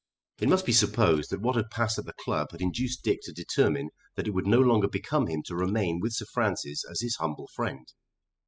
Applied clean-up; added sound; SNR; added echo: classical method spectral subtraction.